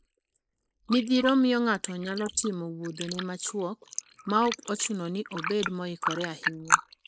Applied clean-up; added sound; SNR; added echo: neural mask model Resemble Enhance denoiser.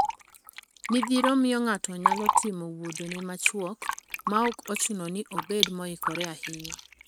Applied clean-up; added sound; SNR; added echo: neural mask model RNNoise.